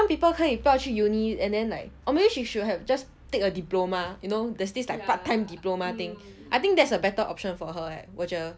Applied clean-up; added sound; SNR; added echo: none; none; none; none.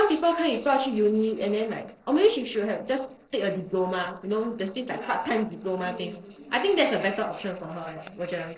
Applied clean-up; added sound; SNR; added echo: neural separator model SepFormer DNS4.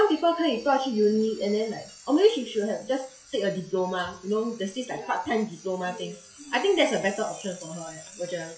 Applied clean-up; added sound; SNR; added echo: classical method WPE with log-MMSE.